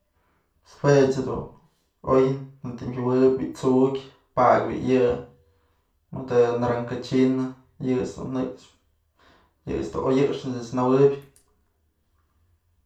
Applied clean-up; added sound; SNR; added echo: none; none; none; reverberation time 0.4 s.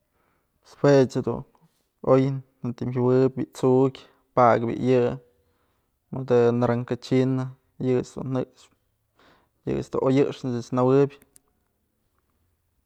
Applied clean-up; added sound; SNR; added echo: none; none; none; none.